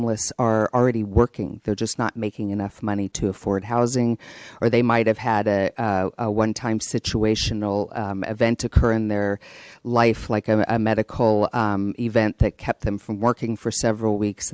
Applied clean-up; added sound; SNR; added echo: none; none; none; none.